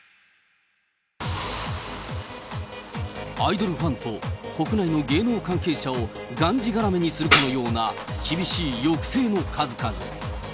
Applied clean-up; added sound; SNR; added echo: none; Tambourine; 0 dB; none.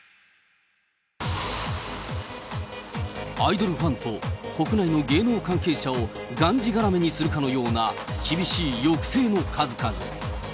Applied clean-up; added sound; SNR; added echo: none; none; none; none.